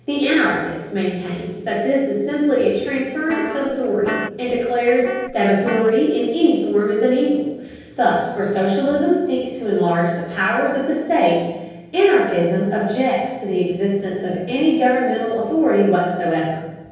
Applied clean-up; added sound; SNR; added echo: none; Guitar; 10 dB; reverberation time 1.3 s.